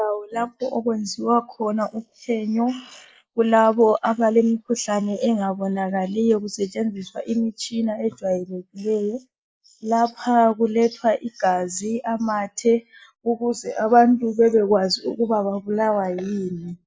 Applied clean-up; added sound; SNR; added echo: neural mask model Resemble Enhance denoiser.